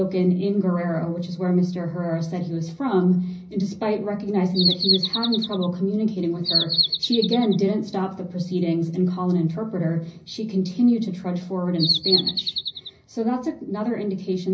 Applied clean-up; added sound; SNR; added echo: none; Bird vocalization, bird call, bird song; 1 dB; reverberation time 0.5 s.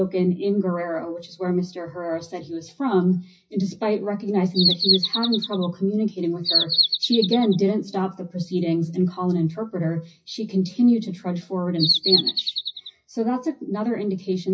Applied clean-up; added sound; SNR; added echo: classical method WPE with log-MMSE.